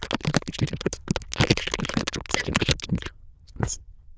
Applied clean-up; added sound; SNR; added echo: neural diffusion model UNIVERSE++.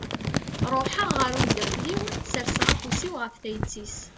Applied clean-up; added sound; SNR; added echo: none; Crumpling, crinkling; -3 dB; none.